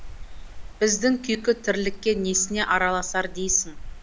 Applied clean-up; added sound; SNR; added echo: none; Wind; 11 dB; none.